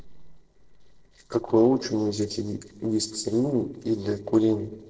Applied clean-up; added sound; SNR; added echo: neural separator model SepFormer DNS4.